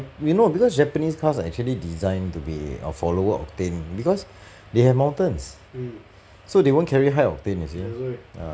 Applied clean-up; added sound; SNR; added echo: none; none; none; none.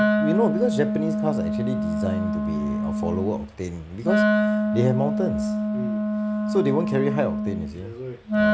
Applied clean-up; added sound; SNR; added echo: none; Wind instrument, woodwind instrument; -3 dB; none.